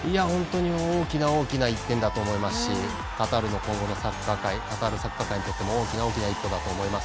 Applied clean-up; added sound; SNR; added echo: none; none; none; none.